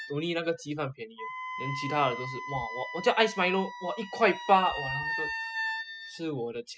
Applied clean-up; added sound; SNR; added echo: classical method spectral subtraction.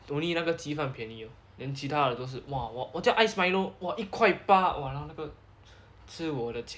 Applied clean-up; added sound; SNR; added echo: none; none; none; none.